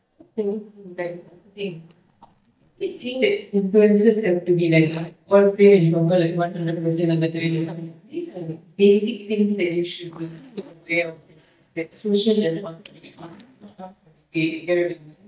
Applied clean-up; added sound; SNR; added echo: neural mask model DeepFilterNet 3.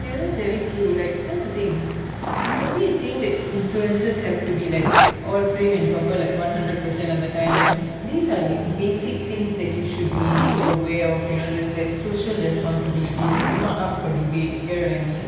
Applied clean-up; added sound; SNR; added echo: none; Zipper (clothing); 6 dB; reverberation time 0.8 s.